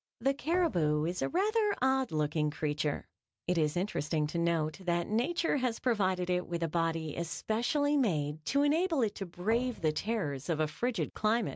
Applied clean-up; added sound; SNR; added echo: none; Thump, thud; 18 dB; none.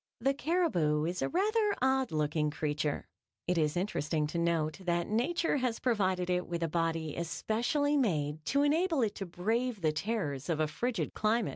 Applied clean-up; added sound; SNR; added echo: none; none; none; none.